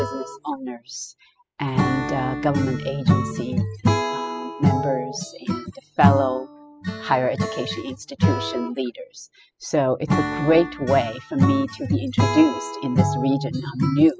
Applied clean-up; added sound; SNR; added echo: classical method spectral subtraction.